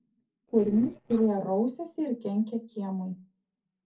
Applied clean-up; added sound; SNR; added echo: neural separator model SepFormer DNS4.